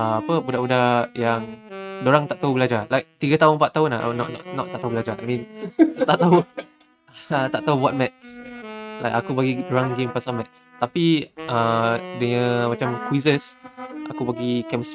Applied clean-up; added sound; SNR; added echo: neural mask model RNNoise.